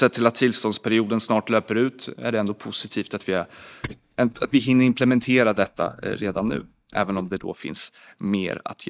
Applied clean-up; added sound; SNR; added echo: neural mask model DeepFilterNet 3.